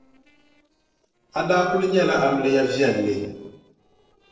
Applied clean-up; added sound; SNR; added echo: neural separator model SepFormer DNS4.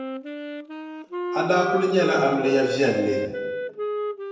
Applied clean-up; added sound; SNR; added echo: none; Wind instrument, woodwind instrument; 5 dB; reverberation time 0.9 s.